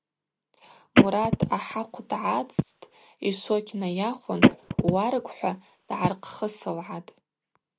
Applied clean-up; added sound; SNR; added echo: none; Telephone; -4 dB; none.